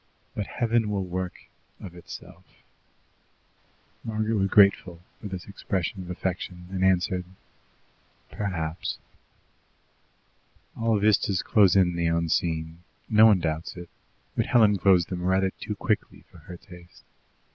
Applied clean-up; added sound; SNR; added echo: none; none; none; none.